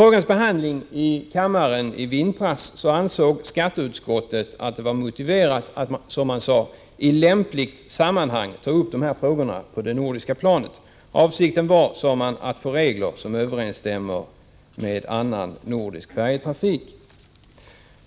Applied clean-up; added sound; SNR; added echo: none; none; none; none.